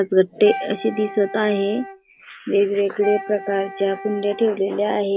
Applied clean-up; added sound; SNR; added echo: none; Wind instrument, woodwind instrument; 14 dB; none.